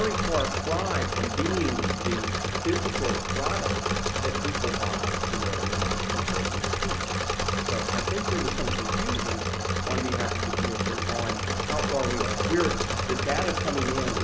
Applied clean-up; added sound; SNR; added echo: none; Engine / Mechanisms; -5 dB; none.